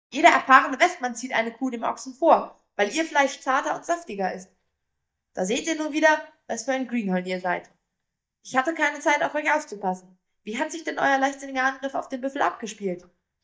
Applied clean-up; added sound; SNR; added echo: neural mask model DeepFilterNet 3.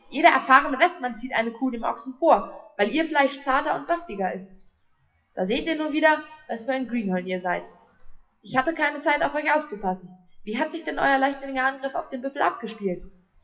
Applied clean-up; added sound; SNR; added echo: classical method WPE with log-MMSE.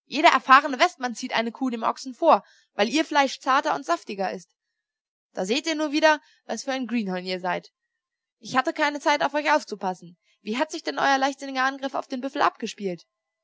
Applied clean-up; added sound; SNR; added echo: none; none; none; none.